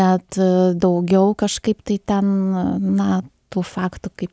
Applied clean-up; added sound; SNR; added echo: none; none; none; none.